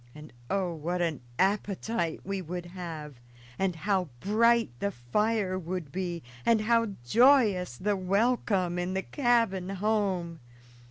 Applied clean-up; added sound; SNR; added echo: none; none; none; none.